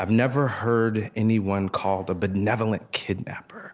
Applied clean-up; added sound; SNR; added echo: none; none; none; none.